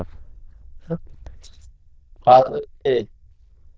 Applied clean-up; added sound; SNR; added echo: neural diffusion model UNIVERSE++.